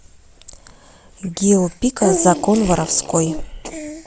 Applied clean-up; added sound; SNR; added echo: none; none; none; none.